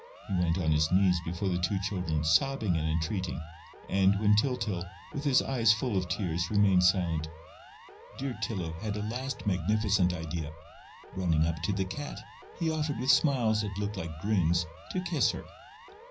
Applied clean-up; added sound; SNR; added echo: none; Siren; 20 dB; reverberation time 0.4 s.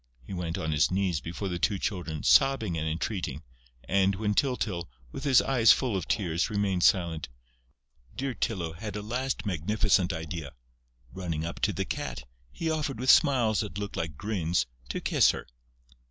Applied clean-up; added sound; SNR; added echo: none; none; none; none.